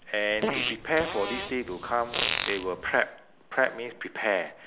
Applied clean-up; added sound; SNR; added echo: none; Fart; 3 dB; none.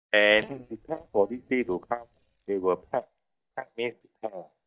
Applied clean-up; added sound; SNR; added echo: neural mask model DeepFilterNet 3.